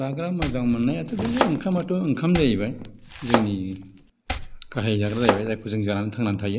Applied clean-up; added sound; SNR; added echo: none; Domestic sounds, home sounds; 6 dB; none.